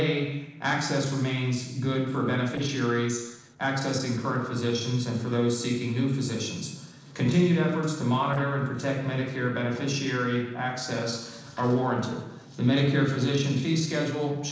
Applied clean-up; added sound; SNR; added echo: neural separator model SepFormer DNS4.